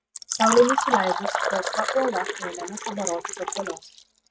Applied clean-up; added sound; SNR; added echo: neural mask model RNNoise.